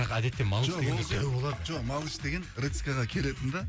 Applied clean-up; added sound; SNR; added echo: none; Sink (filling or washing); 19 dB; none.